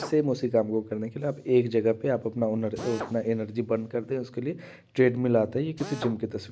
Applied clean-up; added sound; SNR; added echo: none; Drill; 18 dB; none.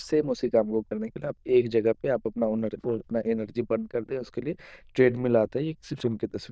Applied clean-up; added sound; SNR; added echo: neural diffusion model UNIVERSE++.